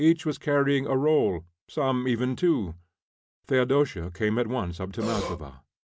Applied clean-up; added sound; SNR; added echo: none; Burping, eructation; 7 dB; none.